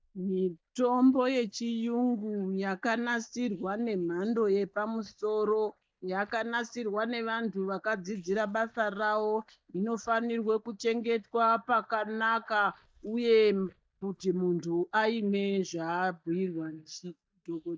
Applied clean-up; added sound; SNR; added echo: neural mask model DeepFilterNet 3.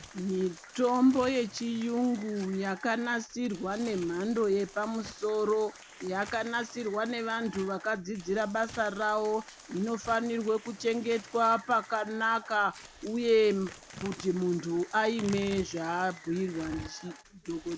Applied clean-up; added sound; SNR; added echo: none; Tearing + Applause; 18 dB; none.